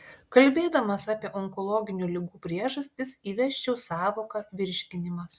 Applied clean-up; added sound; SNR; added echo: none; none; none; none.